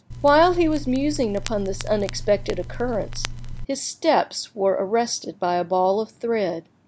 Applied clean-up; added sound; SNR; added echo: none; Crackle; 8 dB; none.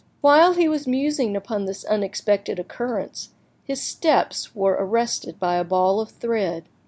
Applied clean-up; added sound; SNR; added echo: none; none; none; none.